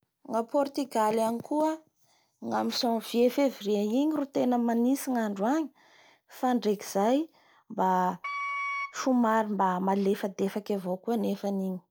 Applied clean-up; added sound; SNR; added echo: none; Wind instrument, woodwind instrument; 7 dB; none.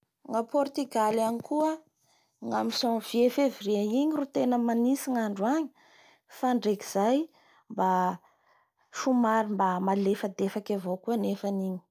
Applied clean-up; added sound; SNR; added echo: none; none; none; none.